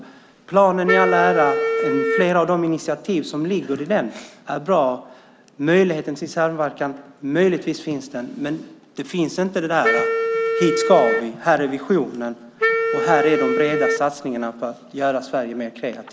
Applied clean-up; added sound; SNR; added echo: none; Wind instrument, woodwind instrument; 1 dB; none.